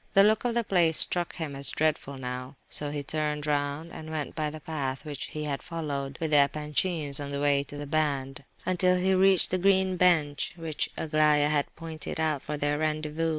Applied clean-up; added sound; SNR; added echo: none; none; none; none.